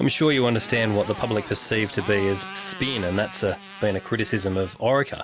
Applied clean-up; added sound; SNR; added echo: none; Motorcycle; 15 dB; none.